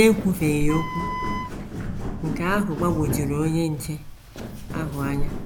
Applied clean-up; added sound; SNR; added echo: none; Walk, footsteps + Wind instrument, woodwind instrument; 4 dB; none.